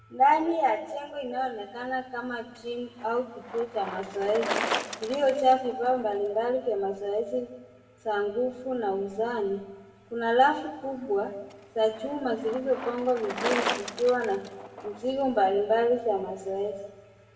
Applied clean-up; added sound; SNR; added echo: none; Bicycle; 11 dB; reverberation time 1.4 s.